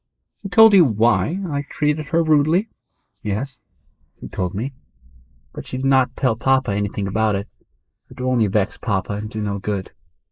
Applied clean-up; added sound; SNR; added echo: neural mask model Resemble Enhance denoiser.